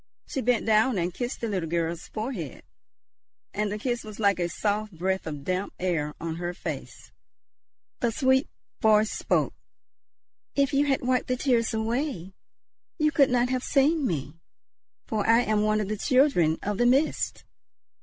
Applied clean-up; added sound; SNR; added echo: none; none; none; none.